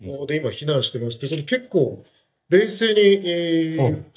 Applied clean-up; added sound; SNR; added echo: neural mask model DeepFilterNet 3.